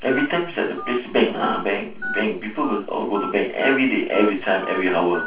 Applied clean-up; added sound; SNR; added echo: none; Telephone; 11 dB; reverberation time 0.3 s.